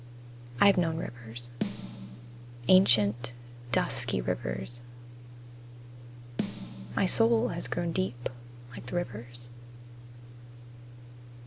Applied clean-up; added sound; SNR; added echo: none; Snare drum; 10 dB; none.